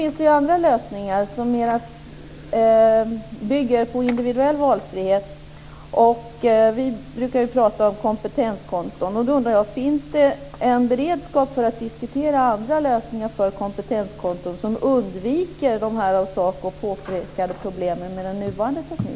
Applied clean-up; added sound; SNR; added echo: none; none; none; none.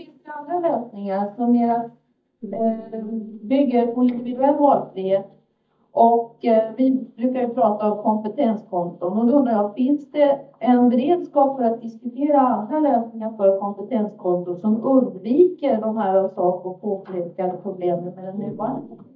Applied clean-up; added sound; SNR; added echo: neural mask model DeepFilterNet 3.